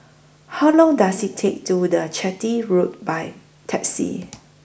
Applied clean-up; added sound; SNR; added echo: none; none; none; none.